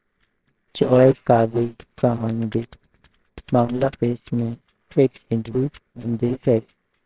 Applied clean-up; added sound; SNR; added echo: neural separator model SepFormer WHAMR!.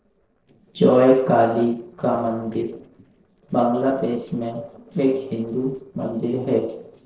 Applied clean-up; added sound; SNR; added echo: neural separator model SepFormer DNS4.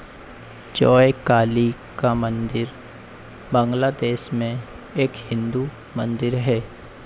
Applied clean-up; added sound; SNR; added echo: none; none; none; none.